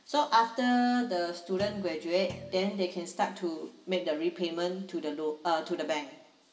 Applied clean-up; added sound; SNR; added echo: none; Thump, thud; 16 dB; reverberation time 0.9 s.